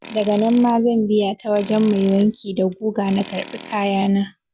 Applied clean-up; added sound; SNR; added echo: none; Tools; 19 dB; none.